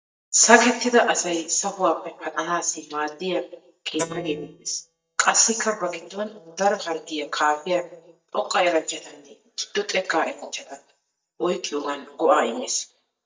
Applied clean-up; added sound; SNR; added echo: neural mask model DeepFilterNet 3.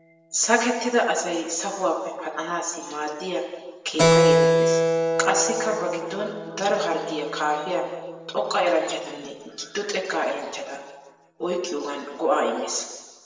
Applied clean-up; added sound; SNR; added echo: none; Keyboard (musical); 1 dB; reverberation time 1.3 s.